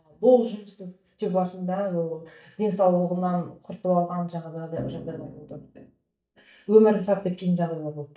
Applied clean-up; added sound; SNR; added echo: neural mask model DeepFilterNet 3.